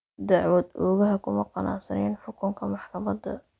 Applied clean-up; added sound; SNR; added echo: none; none; none; none.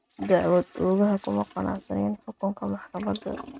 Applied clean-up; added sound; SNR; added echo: neural mask model RNNoise.